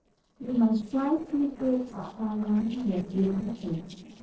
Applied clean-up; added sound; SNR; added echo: neural separator model SepFormer DNS4.